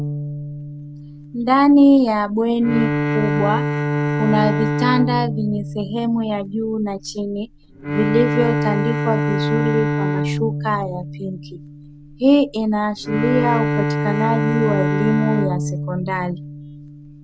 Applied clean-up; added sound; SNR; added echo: none; Bowed string instrument; 2 dB; none.